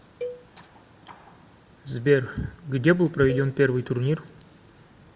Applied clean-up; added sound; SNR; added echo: none; Cowbell; 16 dB; none.